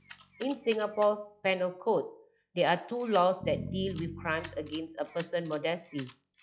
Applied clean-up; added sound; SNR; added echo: classical method log-MMSE.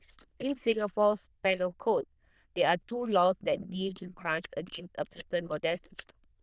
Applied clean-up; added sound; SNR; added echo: neural diffusion model UNIVERSE++.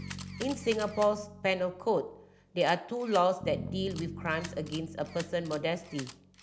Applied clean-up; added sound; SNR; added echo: none; Camera + Bass guitar; 12 dB; none.